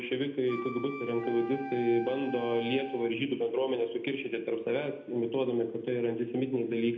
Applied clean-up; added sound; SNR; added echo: none; Wind instrument, woodwind instrument; 11 dB; reverberation time 0.7 s.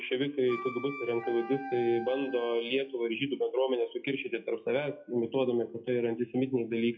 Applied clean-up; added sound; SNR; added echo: classical method WPE with log-MMSE.